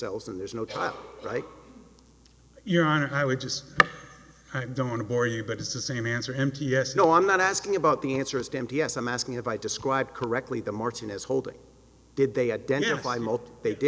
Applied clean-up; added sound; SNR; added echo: none; none; none; none.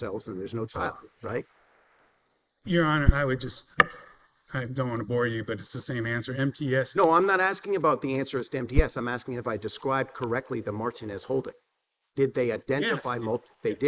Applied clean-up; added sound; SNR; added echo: neural mask model Resemble Enhance denoiser.